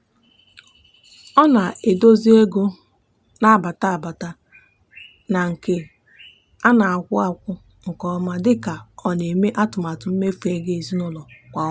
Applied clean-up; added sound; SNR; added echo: none; none; none; none.